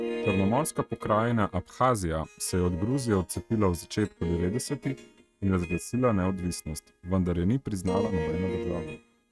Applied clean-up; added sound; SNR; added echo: neural mask model RNNoise.